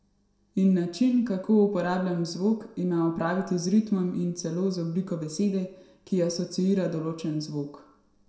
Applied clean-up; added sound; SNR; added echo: none; none; none; reverberation time 0.5 s.